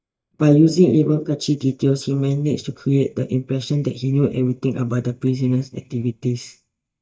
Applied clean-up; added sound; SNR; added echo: neural mask model DeepFilterNet 3.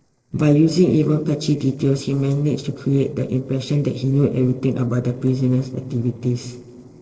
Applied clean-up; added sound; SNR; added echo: neural separator model SepFormer DNS4.